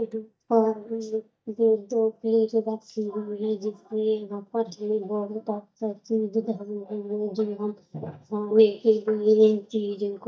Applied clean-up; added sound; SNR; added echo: neural mask model DeepFilterNet 3.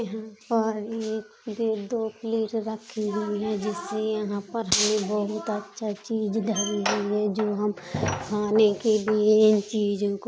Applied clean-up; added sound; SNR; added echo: none; none; none; none.